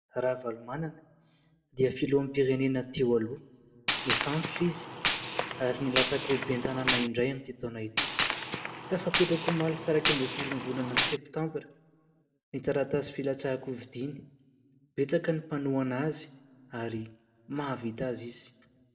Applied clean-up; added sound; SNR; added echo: none; Gunshot, gunfire; -2 dB; reverberation time 0.8 s.